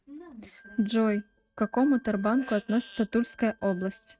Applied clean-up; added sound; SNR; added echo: neural mask model RNNoise.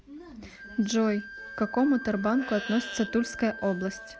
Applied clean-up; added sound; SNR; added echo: none; Wind instrument, woodwind instrument; 14 dB; none.